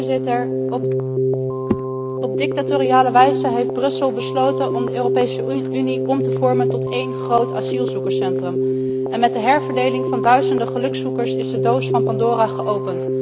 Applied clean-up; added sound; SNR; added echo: none; Keyboard (musical); 0 dB; none.